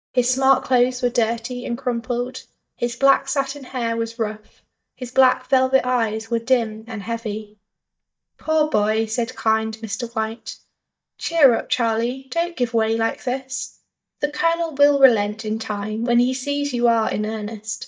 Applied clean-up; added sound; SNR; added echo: neural mask model DeepFilterNet 3.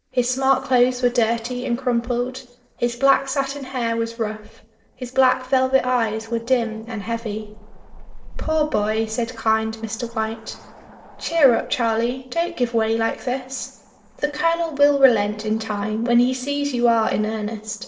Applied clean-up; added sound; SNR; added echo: neural separator model SepFormer DNS4.